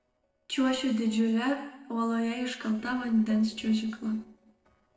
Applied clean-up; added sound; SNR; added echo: neural separator model SepFormer DNS4.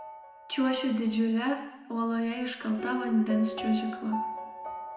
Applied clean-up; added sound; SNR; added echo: none; Piano; 10 dB; reverberation time 1.0 s.